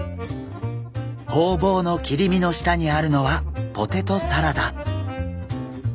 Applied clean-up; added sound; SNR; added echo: none; none; none; none.